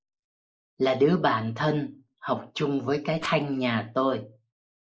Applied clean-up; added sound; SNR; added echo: neural mask model Resemble Enhance denoiser.